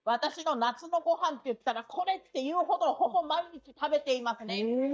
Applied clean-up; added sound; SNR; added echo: neural mask model DeepFilterNet 3.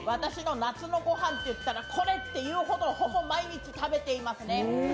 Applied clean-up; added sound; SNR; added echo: none; Wind instrument, woodwind instrument; 12 dB; none.